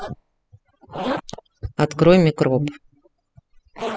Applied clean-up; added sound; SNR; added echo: classical method spectral subtraction.